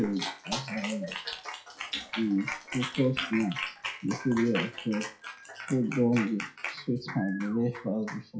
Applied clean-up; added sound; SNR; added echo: classical method WPE with log-MMSE.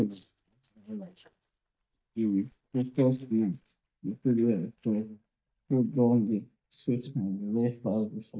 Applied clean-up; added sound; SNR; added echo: neural mask model DeepFilterNet 3.